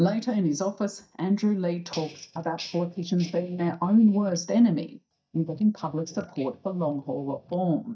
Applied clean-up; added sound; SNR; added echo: neural mask model DeepFilterNet 3.